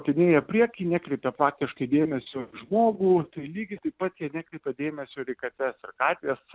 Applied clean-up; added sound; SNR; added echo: none; none; none; none.